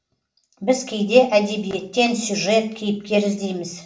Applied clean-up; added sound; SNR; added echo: none; none; none; reverberation time 0.4 s.